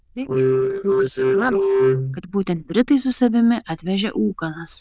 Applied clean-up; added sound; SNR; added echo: neural diffusion model UNIVERSE++.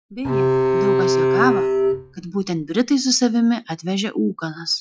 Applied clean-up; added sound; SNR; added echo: classical method log-MMSE.